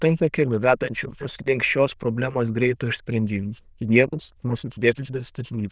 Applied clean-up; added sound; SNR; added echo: neural diffusion model UNIVERSE++.